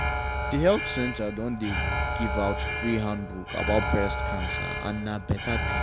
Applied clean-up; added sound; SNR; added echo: none; Alarm; 0 dB; none.